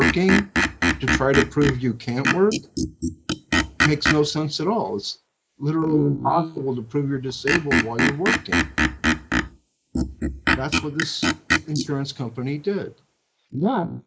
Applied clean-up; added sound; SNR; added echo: neural mask model Resemble Enhance denoiser.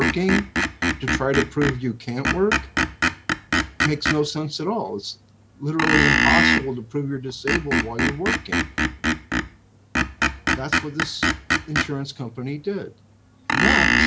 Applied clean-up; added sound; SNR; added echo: none; Screech; -4 dB; none.